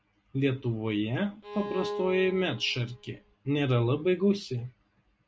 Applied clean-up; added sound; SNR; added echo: none; Bowed string instrument; 10 dB; none.